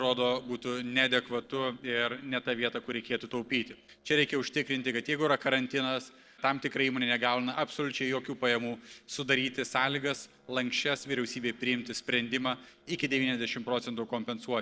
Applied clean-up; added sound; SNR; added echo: neural separator model SepFormer DNS4.